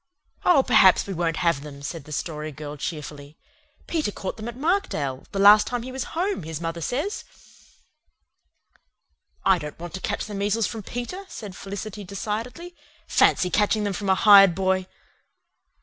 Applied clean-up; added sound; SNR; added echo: none; none; none; none.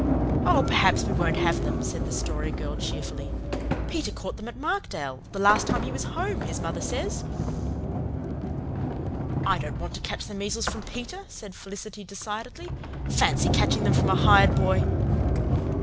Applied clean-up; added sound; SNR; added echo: none; Sliding door; -3 dB; none.